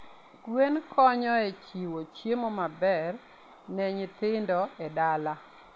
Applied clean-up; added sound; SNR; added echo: none; none; none; none.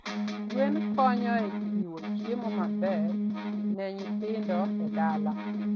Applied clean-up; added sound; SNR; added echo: neural mask model RNNoise.